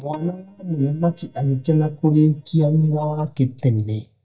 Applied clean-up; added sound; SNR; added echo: neural mask model DeepFilterNet 3.